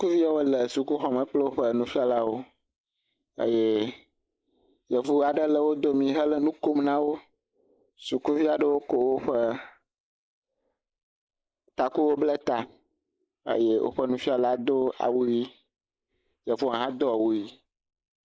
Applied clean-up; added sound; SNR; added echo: neural mask model Resemble Enhance denoiser.